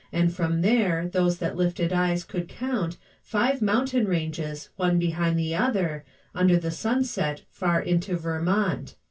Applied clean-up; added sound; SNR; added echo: none; none; none; reverberation time 0.1 s.